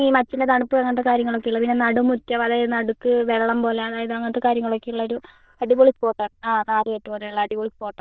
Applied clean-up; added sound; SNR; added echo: neural diffusion model UNIVERSE++.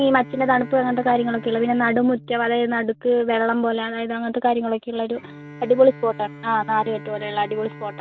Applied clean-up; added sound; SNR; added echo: none; Bowed string instrument; 19 dB; none.